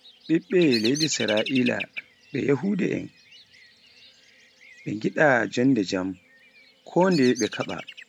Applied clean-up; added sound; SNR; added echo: none; Bird vocalization, bird call, bird song; 13 dB; none.